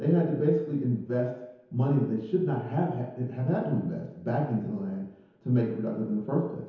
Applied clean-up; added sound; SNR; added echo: none; none; none; reverberation time 1.0 s.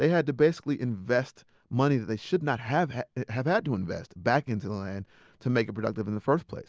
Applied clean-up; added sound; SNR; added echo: none; none; none; none.